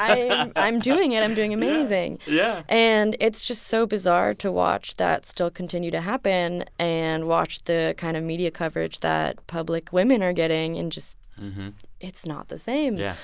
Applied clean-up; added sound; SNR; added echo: none; none; none; none.